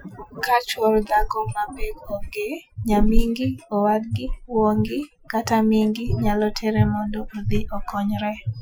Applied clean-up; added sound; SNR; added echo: classical method Wiener filter.